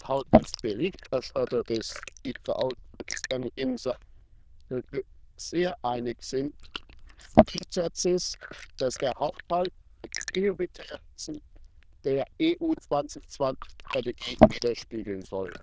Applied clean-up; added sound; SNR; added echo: neural diffusion model UNIVERSE++.